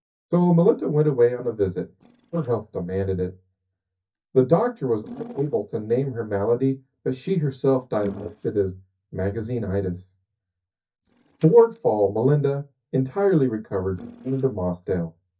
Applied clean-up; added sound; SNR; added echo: neural mask model DeepFilterNet 3.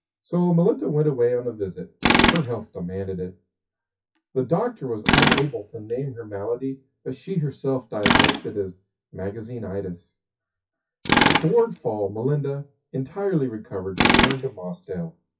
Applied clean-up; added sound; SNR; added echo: classical method WPE with log-MMSE.